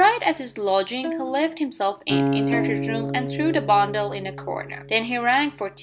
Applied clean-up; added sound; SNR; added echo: none; Acoustic guitar + Bowed string instrument; 5 dB; none.